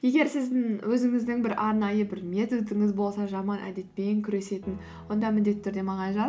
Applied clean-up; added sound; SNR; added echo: none; none; none; none.